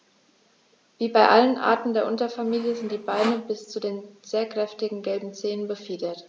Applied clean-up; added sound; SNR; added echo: none; Sawing; 12 dB; none.